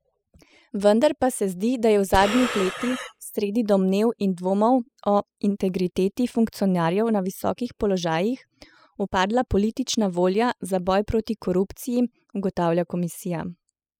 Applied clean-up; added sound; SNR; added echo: classical method spectral subtraction.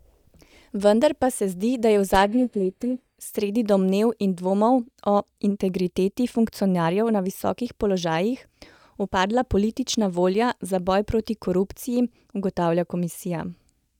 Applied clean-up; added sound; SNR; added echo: neural mask model DeepFilterNet 3.